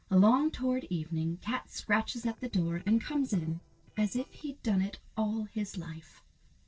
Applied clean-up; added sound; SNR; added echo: neural separator model SepFormer DNS4.